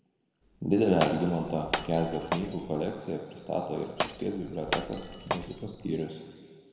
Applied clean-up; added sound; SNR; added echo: none; Glass; 6 dB; reverberation time 2.0 s.